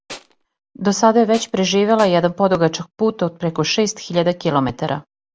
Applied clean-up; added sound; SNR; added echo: none; Tools; 18 dB; none.